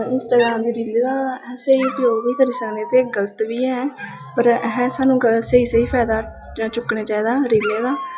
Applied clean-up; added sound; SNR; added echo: classical method log-MMSE.